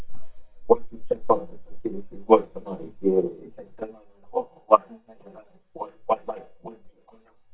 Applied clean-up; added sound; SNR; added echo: neural mask model DeepFilterNet 3.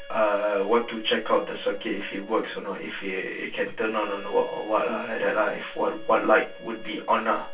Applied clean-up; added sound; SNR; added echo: none; Wind instrument, woodwind instrument; 19 dB; reverberation time 0.2 s.